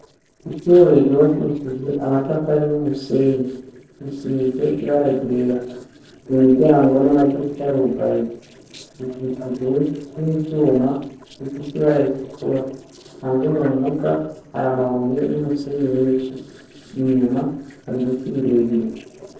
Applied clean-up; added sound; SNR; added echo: neural separator model SepFormer DNS4.